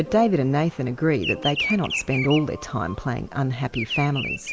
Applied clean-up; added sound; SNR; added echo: none; Bird vocalization, bird call, bird song; 9 dB; none.